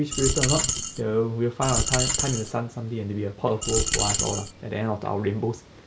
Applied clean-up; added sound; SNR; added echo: none; Coin (dropping); -1 dB; none.